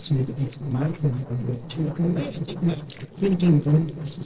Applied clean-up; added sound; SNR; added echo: neural separator model SepFormer DNS4.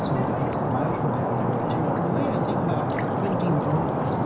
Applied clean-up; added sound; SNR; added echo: none; Stream; -5 dB; reverberation time 0.4 s.